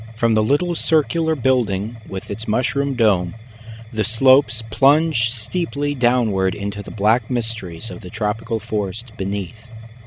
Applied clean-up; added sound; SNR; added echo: none; Mechanisms; 15 dB; none.